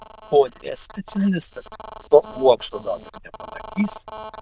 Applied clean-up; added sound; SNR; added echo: neural diffusion model UNIVERSE++.